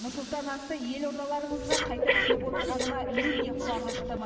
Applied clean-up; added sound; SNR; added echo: none; Breathing; -2 dB; reverberation time 2.9 s.